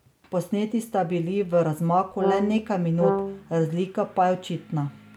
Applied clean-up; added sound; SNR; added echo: none; Brass instrument; 2 dB; none.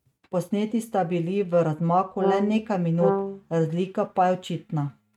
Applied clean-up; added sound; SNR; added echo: neural mask model RNNoise.